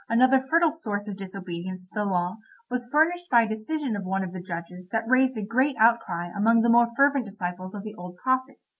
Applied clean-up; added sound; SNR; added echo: none; none; none; none.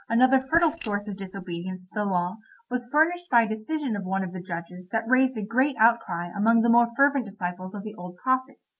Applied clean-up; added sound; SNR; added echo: neural mask model Resemble Enhance denoiser.